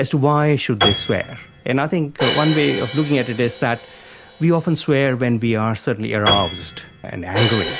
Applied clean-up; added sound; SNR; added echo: none; Piano + Crash cymbal; 4 dB; none.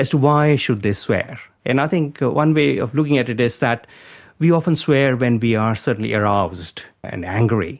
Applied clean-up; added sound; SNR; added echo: none; none; none; none.